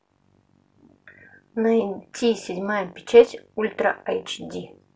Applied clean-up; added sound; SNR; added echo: none; none; none; none.